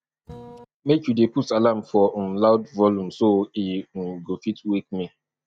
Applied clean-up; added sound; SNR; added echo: neural mask model RNNoise.